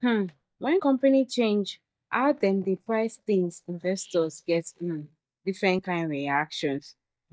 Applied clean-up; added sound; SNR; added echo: neural mask model DeepFilterNet 3.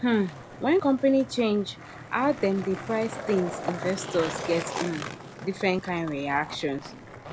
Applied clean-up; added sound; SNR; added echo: none; Skateboard; 10 dB; none.